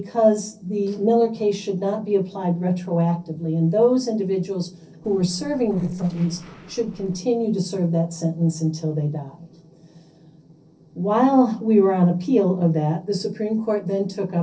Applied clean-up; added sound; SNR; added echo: neural separator model SepFormer DNS4.